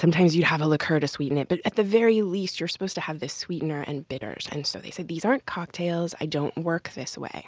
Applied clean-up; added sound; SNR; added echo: none; none; none; none.